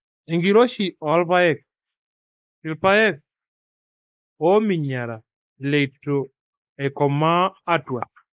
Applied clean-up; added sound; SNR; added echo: neural mask model Resemble Enhance denoiser.